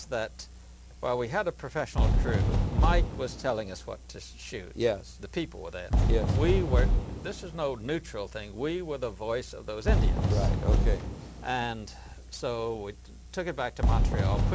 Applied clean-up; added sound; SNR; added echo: none; Fireworks; -5 dB; none.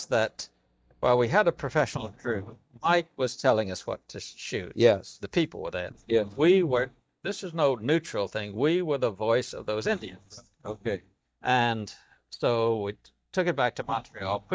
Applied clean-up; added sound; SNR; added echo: neural mask model DeepFilterNet 3.